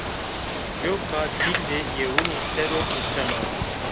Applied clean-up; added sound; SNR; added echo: none; Camera + Ocean / Boat, Water vehicle; -4 dB; none.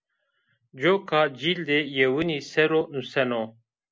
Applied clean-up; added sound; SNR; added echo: none; none; none; none.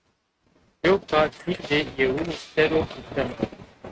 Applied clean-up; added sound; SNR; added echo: neural mask model RNNoise.